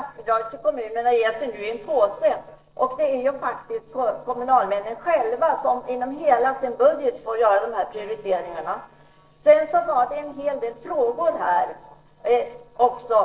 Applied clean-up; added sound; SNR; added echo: neural separator model SepFormer DNS4.